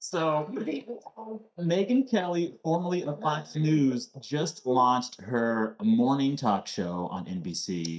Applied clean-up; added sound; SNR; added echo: neural mask model DeepFilterNet 3.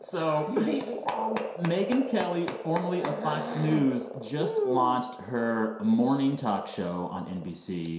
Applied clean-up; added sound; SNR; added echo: none; Frog; 12 dB; reverberation time 0.7 s.